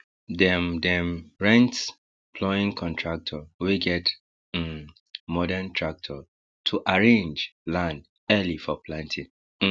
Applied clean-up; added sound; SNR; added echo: none; none; none; none.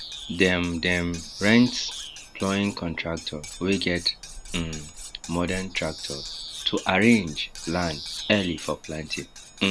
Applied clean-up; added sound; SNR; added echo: none; Bird vocalization, bird call, bird song + Cutlery, silverware; 12 dB; none.